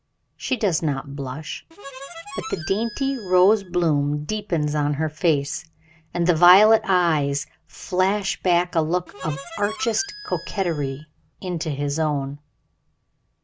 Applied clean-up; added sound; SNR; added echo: none; Harmonica; 15 dB; none.